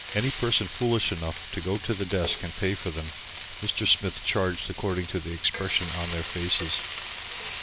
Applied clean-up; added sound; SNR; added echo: none; Frying (food); 5 dB; none.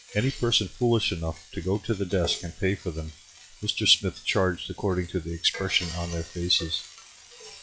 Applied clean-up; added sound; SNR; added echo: classical method log-MMSE.